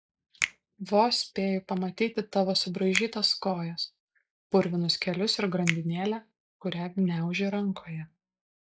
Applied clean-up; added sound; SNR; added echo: classical method log-MMSE.